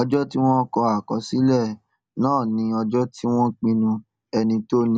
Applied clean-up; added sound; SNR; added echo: none; none; none; none.